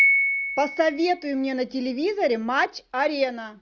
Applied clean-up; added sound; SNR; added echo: none; Piano; 3 dB; none.